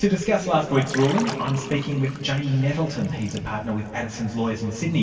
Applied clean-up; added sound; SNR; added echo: none; Liquid; 16 dB; reverberation time 2.6 s.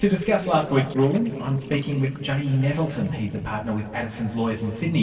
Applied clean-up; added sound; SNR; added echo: neural separator model SepFormer DNS4.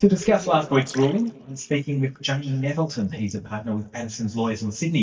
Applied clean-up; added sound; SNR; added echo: neural mask model DeepFilterNet 3.